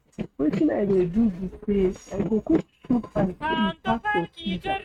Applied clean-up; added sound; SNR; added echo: neural mask model RNNoise.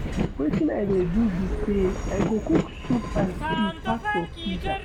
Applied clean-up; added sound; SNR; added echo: none; Train; 2 dB; none.